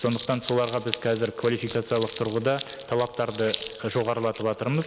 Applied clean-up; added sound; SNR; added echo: none; Crumpling, crinkling; 13 dB; none.